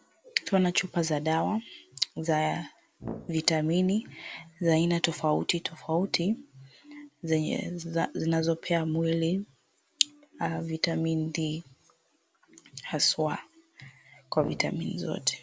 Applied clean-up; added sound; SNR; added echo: none; Brass instrument; 12 dB; none.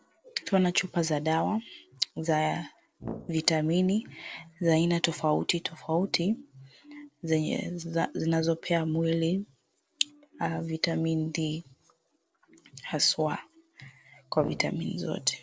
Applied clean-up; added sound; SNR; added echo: neural separator model SepFormer DNS4.